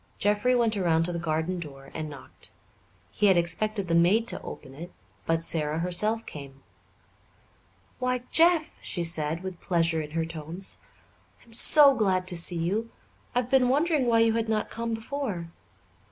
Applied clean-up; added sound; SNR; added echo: none; none; none; none.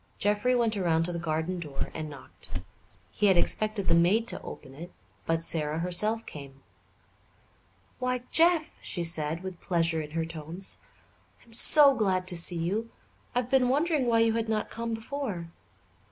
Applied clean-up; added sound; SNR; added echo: none; Walk, footsteps; -3 dB; none.